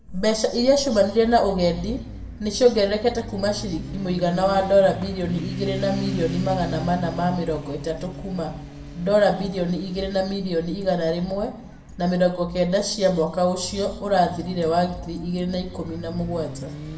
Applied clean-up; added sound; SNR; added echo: none; Motorcycle; 13 dB; reverberation time 0.7 s.